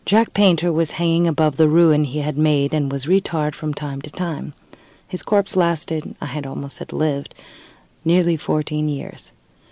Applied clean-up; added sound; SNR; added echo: none; none; none; none.